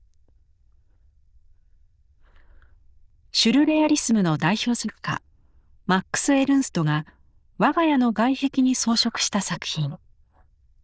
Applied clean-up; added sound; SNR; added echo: neural diffusion model UNIVERSE++.